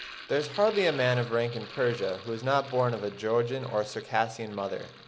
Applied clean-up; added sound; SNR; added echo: none; Sink (filling or washing); 16 dB; none.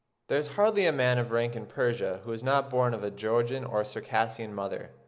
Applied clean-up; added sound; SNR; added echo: none; none; none; none.